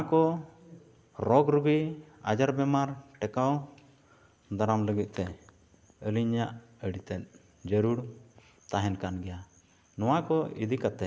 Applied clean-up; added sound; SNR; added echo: none; none; none; none.